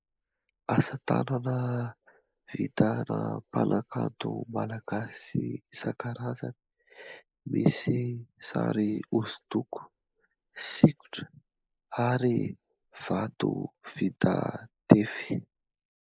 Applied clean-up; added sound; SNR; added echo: neural mask model Resemble Enhance denoiser.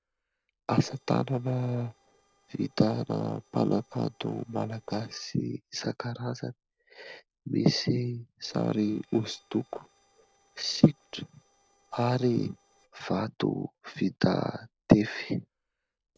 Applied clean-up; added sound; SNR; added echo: neural separator model SepFormer DNS4.